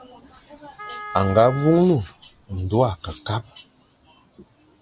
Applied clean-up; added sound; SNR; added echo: none; Wind instrument, woodwind instrument; 14 dB; none.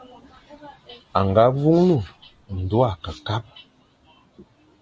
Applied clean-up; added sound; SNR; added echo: none; none; none; none.